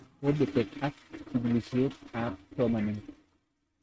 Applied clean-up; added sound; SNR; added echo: neural mask model RNNoise.